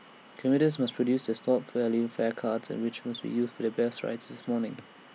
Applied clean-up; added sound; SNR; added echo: none; none; none; none.